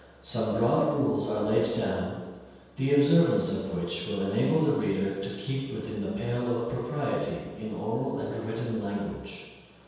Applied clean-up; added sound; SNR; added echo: none; none; none; reverberation time 1.2 s.